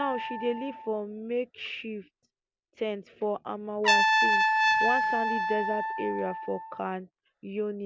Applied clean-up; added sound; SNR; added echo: none; Trumpet; -4 dB; none.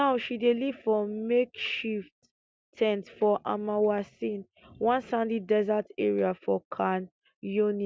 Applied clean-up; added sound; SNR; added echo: none; none; none; none.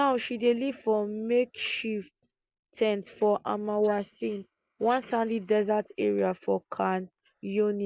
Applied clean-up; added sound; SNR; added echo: neural mask model Resemble Enhance denoiser.